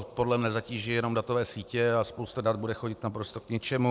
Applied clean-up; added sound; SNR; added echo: none; none; none; none.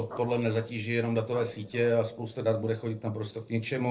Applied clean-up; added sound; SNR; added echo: neural separator model SepFormer DNS4.